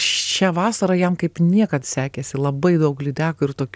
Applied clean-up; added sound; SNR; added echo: none; none; none; none.